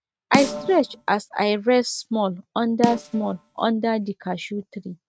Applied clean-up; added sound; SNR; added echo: neural mask model RNNoise.